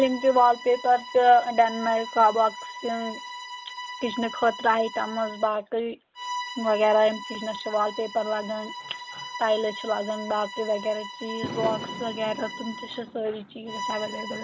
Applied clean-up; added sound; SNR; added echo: none; Bowed string instrument + Fireworks; 12 dB; none.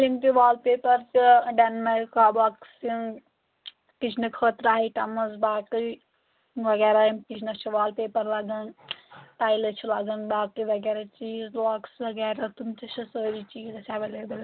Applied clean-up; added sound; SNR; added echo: none; none; none; none.